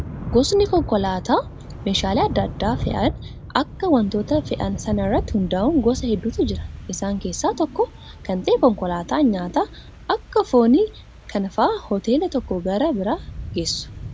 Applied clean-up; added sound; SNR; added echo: none; Thunder / Rain; 11 dB; none.